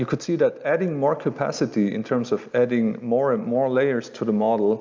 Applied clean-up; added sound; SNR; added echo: none; none; none; none.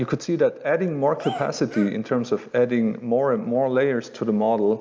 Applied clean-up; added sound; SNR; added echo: none; Cheering; 13 dB; none.